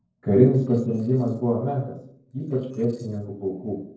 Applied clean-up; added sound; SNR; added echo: neural separator model SepFormer DNS4.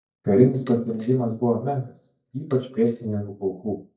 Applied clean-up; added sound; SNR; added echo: neural mask model DeepFilterNet 3.